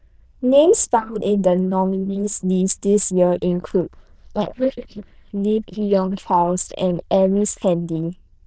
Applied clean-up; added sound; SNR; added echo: neural diffusion model UNIVERSE++.